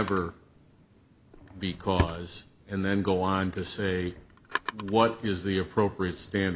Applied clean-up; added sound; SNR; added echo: none; Drawer open or close; 10 dB; none.